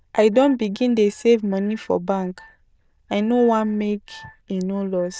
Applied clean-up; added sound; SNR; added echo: neural diffusion model UNIVERSE++.